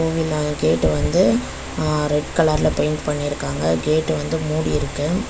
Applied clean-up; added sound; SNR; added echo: none; none; none; none.